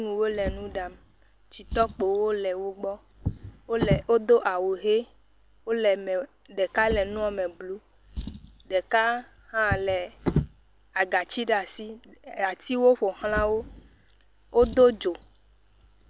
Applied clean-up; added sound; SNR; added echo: none; Drawer open or close; 10 dB; none.